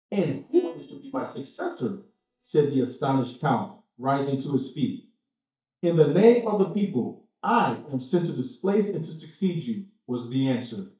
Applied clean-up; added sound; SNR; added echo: neural mask model DeepFilterNet 3.